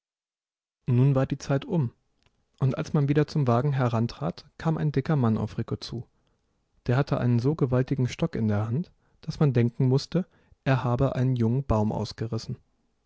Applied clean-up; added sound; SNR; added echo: none; none; none; none.